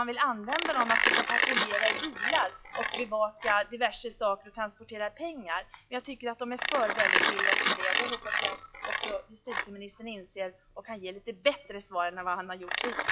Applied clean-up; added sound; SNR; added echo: classical method log-MMSE.